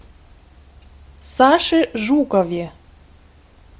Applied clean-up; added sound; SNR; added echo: none; none; none; none.